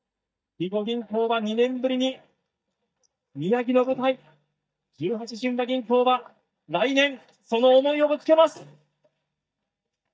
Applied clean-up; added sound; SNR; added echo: neural mask model DeepFilterNet 3.